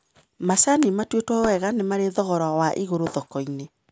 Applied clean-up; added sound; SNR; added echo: none; Shatter; 20 dB; none.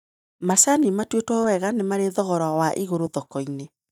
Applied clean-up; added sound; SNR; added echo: neural mask model DeepFilterNet 3.